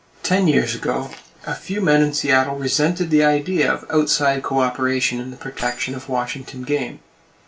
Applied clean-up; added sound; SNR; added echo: none; Keys jangling; 17 dB; reverberation time 0.2 s.